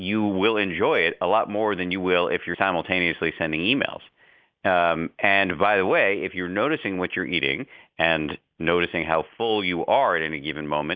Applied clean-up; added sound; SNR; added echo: neural mask model DeepFilterNet 3.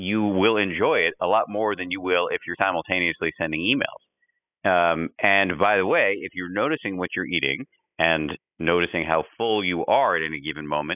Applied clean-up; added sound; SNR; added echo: classical method spectral subtraction.